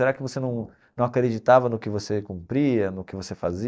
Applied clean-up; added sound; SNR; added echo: neural mask model DeepFilterNet 3.